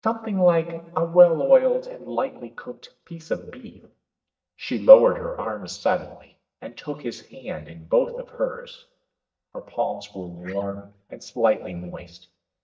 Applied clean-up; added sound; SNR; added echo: neural mask model DeepFilterNet 3.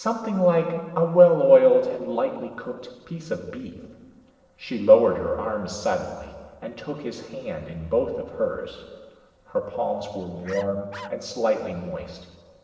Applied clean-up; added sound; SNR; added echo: neural separator model SepFormer DNS4.